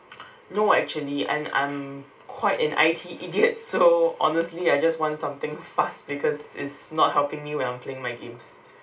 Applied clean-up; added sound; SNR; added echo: none; none; none; reverberation time 0.2 s.